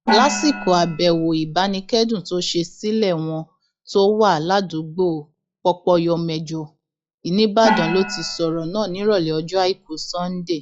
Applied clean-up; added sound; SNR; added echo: classical method log-MMSE.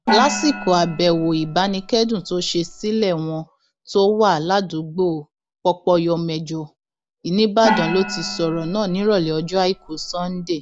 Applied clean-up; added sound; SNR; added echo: none; Gong; 7 dB; none.